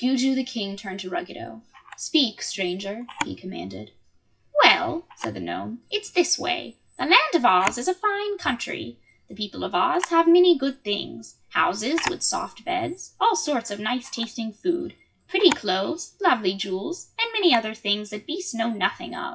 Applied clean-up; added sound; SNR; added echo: classical method WPE with log-MMSE.